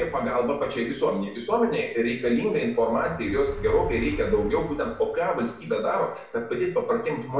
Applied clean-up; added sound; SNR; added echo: none; Motor vehicle (road); 15 dB; reverberation time 0.6 s.